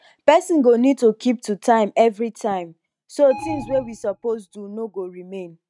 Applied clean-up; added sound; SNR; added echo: neural mask model RNNoise.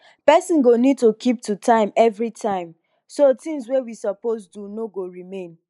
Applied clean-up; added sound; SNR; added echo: neural mask model Resemble Enhance denoiser.